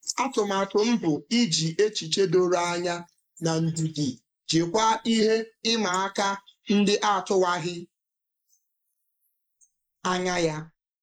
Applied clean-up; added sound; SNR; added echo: neural mask model Resemble Enhance denoiser.